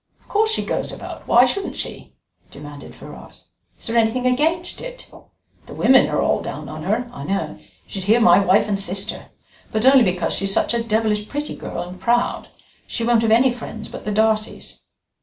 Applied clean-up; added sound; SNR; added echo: none; none; none; none.